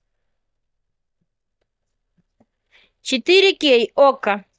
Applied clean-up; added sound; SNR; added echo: neural mask model DeepFilterNet 3.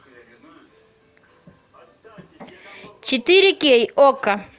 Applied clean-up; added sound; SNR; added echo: none; none; none; none.